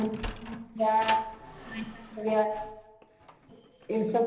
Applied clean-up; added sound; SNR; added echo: none; Sliding door; 12 dB; reverberation time 1.0 s.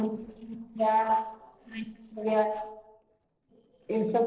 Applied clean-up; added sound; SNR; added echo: neural separator model SepFormer DNS4.